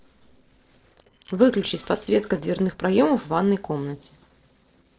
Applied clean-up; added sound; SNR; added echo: neural separator model SepFormer DNS4.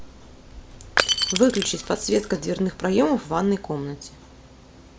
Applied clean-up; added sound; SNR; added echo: none; Shatter / Crushing; 5 dB; none.